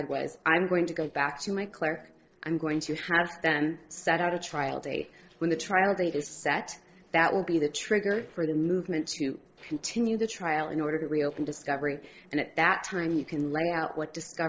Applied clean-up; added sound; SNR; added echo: neural separator model SepFormer DNS4.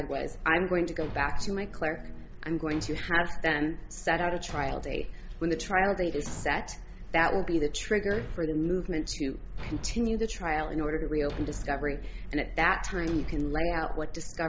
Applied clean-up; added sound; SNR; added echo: none; Thump, thud + Guitar; 17 dB; none.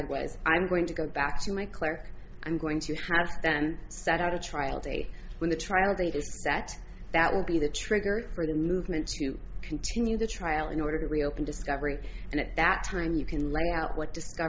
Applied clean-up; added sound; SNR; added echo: none; none; none; none.